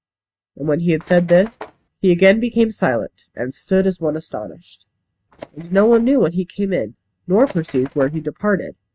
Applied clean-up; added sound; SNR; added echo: neural mask model RNNoise.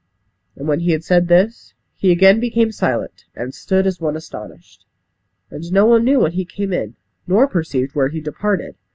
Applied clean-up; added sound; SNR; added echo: none; none; none; none.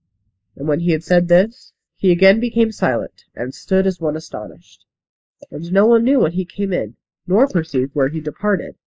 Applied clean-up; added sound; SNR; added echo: neural mask model Resemble Enhance denoiser.